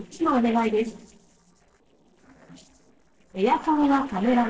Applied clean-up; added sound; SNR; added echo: neural separator model SepFormer DNS4.